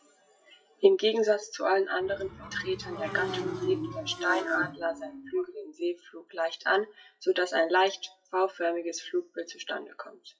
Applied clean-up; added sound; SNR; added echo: classical method WPE with log-MMSE.